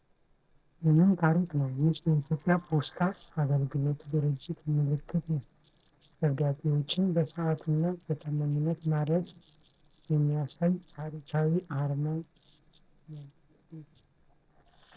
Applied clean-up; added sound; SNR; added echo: neural separator model SepFormer DNS4.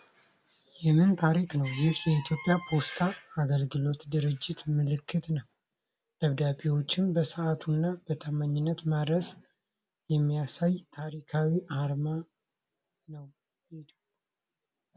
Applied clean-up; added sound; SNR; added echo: none; none; none; none.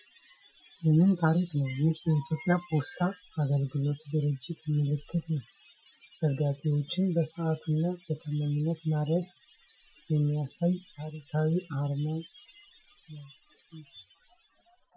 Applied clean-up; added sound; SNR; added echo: classical method Wiener filter.